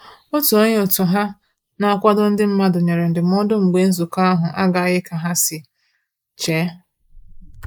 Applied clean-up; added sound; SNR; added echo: neural mask model Resemble Enhance denoiser.